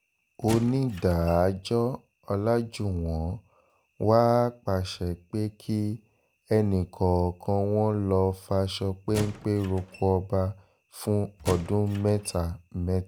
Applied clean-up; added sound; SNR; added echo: none; Squeak / Wood; 14 dB; none.